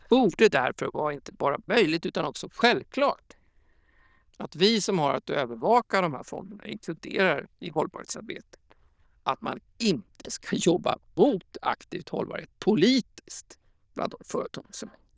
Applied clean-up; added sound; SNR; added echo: neural diffusion model UNIVERSE++.